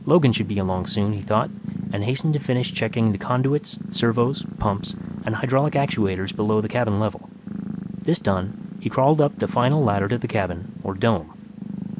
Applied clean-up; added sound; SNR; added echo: none; Purr; 11 dB; none.